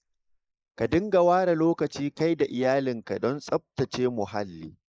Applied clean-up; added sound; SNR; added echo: neural mask model Resemble Enhance denoiser.